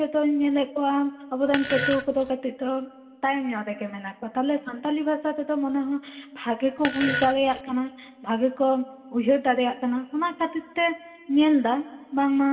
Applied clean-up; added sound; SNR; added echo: none; Fart; 4 dB; reverberation time 1.4 s.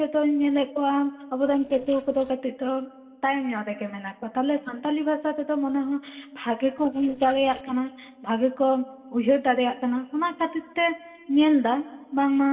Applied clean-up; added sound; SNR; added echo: neural separator model SepFormer DNS4.